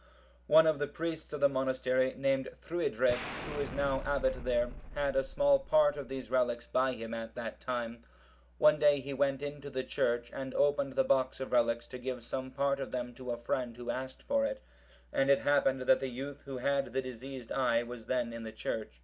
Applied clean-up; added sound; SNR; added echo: none; Explosion; 11 dB; none.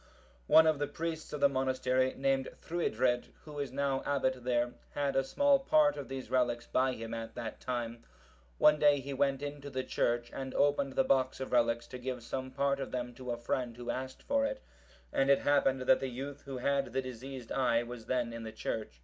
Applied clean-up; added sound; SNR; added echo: none; none; none; none.